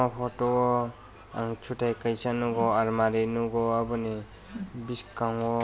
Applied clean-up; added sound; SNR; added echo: none; Whoosh, swoosh, swish; 17 dB; none.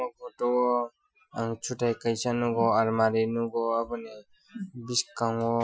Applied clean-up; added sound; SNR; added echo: classical method Wiener filter.